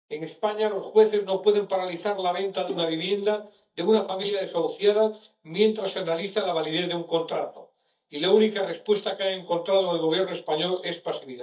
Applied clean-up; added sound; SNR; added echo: neural mask model DeepFilterNet 3.